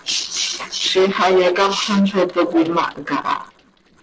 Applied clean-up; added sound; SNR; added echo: neural separator model SepFormer DNS4.